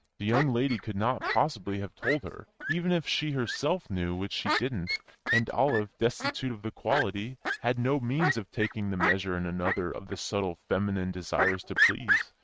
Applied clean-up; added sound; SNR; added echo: neural mask model RNNoise.